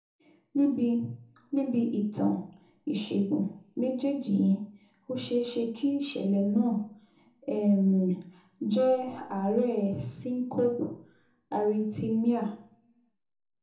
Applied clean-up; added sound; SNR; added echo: none; none; none; reverberation time 0.9 s.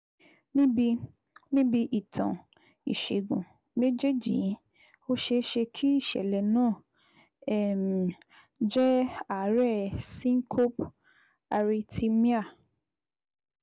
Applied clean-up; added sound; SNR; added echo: none; none; none; none.